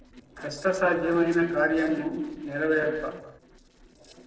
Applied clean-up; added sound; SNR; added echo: neural separator model SepFormer DNS4.